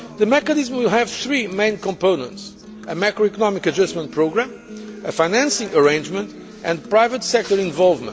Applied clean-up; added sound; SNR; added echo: none; Acoustic guitar; 17 dB; none.